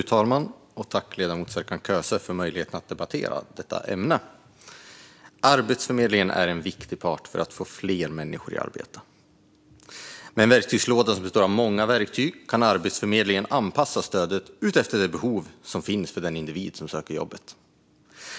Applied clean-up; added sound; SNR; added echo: none; none; none; none.